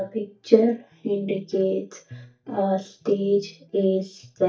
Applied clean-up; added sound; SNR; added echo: neural mask model DeepFilterNet 3.